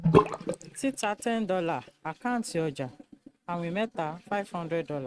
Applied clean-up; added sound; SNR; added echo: neural mask model RNNoise.